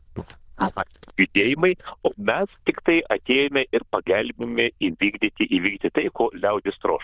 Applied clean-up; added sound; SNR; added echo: neural diffusion model UNIVERSE++.